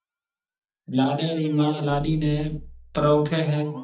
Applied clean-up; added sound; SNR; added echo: neural mask model DeepFilterNet 3.